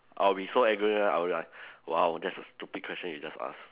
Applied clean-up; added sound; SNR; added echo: none; none; none; none.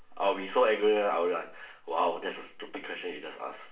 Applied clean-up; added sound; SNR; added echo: none; none; none; reverberation time 0.4 s.